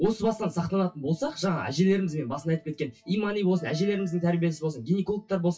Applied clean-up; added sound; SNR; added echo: classical method WPE with log-MMSE.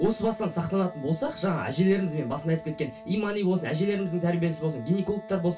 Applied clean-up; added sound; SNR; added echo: none; Wind instrument, woodwind instrument; 16 dB; reverberation time 0.2 s.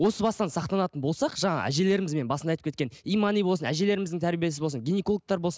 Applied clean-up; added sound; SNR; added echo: none; none; none; none.